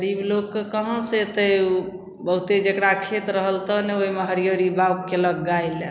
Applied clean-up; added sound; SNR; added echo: none; none; none; none.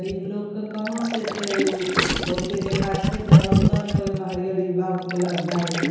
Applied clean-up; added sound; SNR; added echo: none; Gurgling; -3 dB; reverberation time 0.9 s.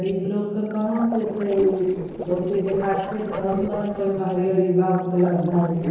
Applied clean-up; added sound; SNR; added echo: neural separator model SepFormer DNS4.